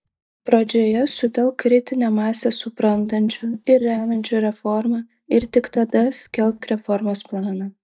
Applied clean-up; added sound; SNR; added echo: neural mask model DeepFilterNet 3.